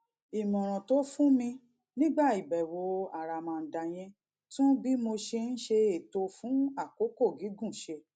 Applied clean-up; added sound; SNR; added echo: none; none; none; none.